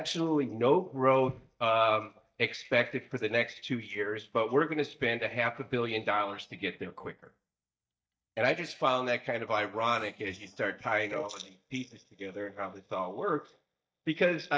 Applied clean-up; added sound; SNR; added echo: neural mask model DeepFilterNet 3.